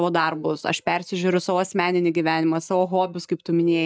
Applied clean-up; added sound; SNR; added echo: neural mask model DeepFilterNet 3.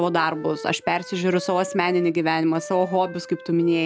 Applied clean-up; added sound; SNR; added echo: none; Wind instrument, woodwind instrument; 16 dB; none.